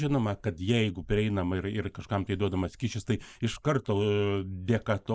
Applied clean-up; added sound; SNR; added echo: neural mask model Resemble Enhance denoiser.